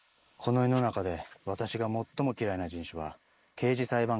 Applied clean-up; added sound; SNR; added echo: neural mask model Resemble Enhance denoiser.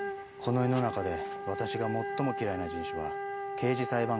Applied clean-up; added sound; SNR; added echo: none; Wind instrument, woodwind instrument; 4 dB; none.